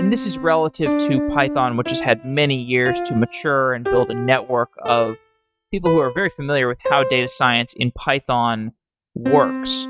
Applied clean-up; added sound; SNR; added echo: neural mask model RNNoise.